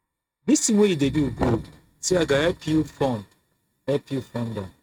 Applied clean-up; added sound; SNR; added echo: neural mask model RNNoise.